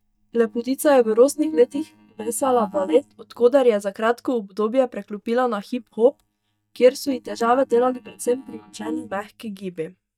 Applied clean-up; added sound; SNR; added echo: neural mask model DeepFilterNet 3.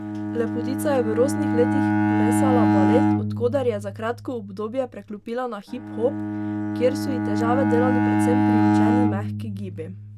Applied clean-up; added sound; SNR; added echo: none; Bowed string instrument; -4 dB; none.